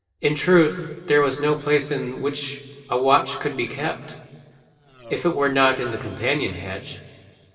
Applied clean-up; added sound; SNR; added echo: neural separator model SepFormer DNS4.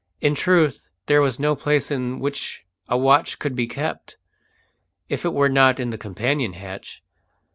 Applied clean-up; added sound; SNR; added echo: none; none; none; none.